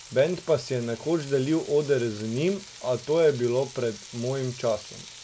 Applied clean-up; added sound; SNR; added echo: none; Frying (food); 18 dB; none.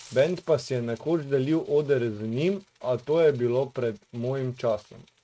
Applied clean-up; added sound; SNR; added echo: neural mask model RNNoise.